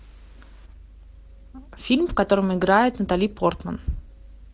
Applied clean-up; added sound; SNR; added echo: none; none; none; none.